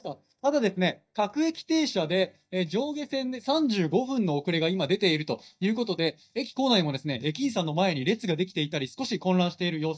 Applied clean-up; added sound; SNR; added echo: neural mask model DeepFilterNet 3.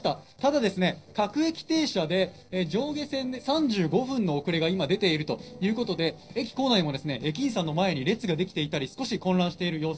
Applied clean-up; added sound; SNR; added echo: neural separator model SepFormer DNS4.